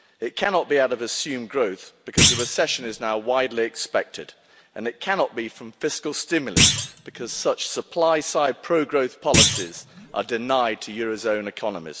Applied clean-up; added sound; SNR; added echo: none; Thump, thud; -1 dB; none.